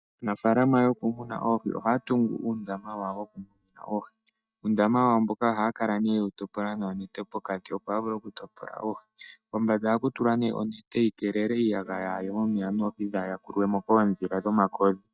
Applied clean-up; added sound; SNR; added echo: neural mask model DeepFilterNet 3.